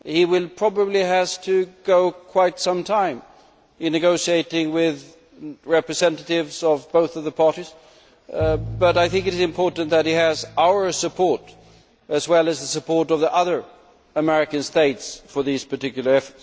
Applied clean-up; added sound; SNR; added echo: none; Bowed string instrument; 13 dB; none.